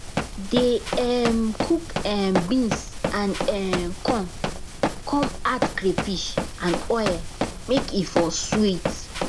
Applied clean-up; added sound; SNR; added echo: none; Run; 3 dB; none.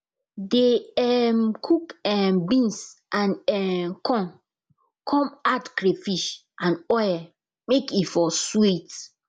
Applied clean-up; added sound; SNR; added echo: none; none; none; none.